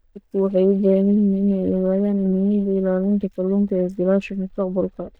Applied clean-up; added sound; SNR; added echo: neural mask model DeepFilterNet 3.